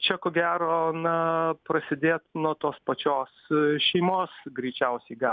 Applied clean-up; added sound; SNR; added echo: none; none; none; none.